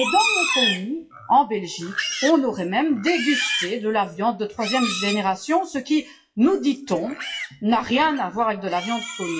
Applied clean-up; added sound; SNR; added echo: classical method WPE with log-MMSE.